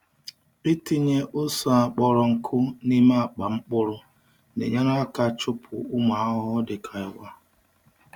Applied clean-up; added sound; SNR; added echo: none; none; none; none.